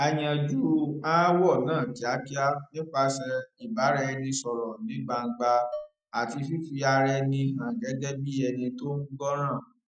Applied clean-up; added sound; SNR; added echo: neural mask model RNNoise.